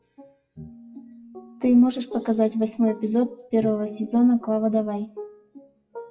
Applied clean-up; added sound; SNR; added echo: classical method WPE with log-MMSE.